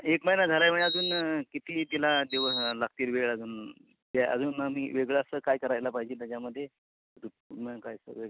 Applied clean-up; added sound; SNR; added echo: none; Bird vocalization, bird call, bird song; 0 dB; none.